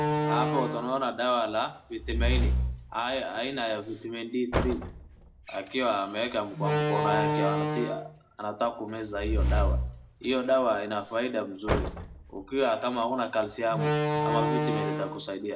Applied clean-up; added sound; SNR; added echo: none; Slam; 0 dB; reverberation time 0.4 s.